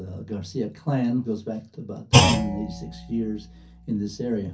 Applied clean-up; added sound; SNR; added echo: none; Thump, thud; -2 dB; reverberation time 0.3 s.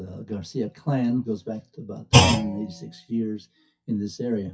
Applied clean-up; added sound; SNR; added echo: classical method WPE with log-MMSE.